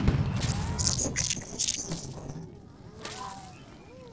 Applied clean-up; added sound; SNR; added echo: neural separator model SepFormer DNS4.